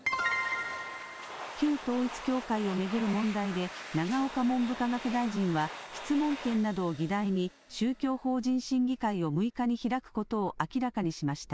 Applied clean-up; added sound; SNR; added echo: none; Domestic sounds, home sounds; 14 dB; none.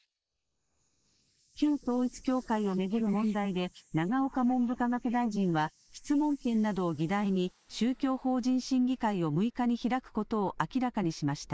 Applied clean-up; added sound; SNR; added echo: neural mask model Resemble Enhance denoiser.